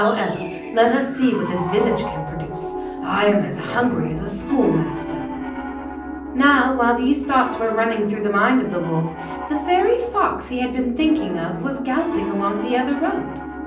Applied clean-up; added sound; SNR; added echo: none; Piano; 9 dB; reverberation time 0.6 s.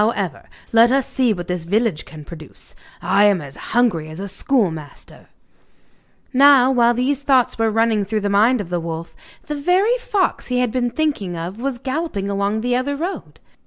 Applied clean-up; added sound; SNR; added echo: none; none; none; none.